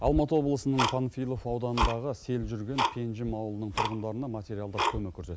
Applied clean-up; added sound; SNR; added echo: none; Tick-tock; 3 dB; none.